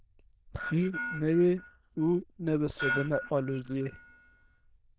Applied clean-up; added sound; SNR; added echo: neural diffusion model UNIVERSE++.